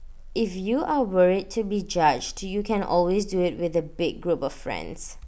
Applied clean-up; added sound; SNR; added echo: none; none; none; none.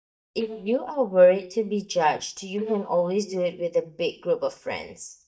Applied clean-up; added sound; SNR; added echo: neural mask model DeepFilterNet 3.